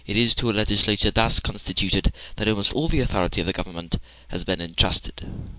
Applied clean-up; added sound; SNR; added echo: none; none; none; none.